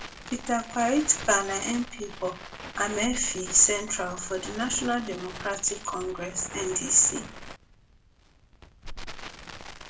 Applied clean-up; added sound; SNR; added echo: none; Crackle; 12 dB; reverberation time 0.2 s.